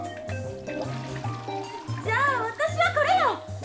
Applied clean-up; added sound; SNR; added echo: none; Toilet flush; 18 dB; reverberation time 1.8 s.